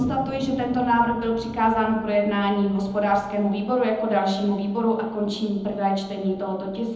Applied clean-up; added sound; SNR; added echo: none; Thunder; 18 dB; reverberation time 1.0 s.